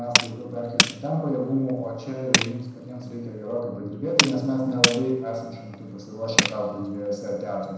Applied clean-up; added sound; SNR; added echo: none; Tools; -1 dB; reverberation time 1.0 s.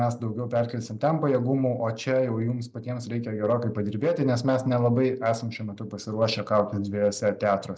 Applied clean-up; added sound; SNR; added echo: none; none; none; none.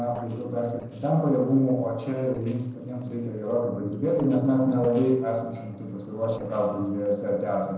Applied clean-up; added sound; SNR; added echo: neural separator model SepFormer DNS4.